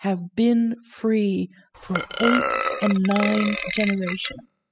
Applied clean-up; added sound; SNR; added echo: classical method spectral subtraction.